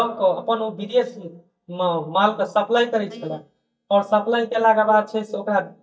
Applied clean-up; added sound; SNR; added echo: neural mask model DeepFilterNet 3.